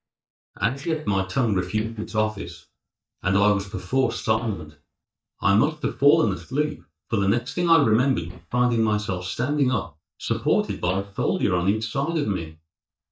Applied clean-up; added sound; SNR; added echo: neural mask model DeepFilterNet 3.